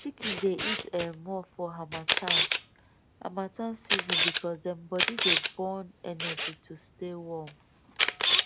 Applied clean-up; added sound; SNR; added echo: none; Camera; -5 dB; none.